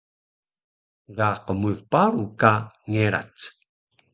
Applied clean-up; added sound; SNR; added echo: none; none; none; none.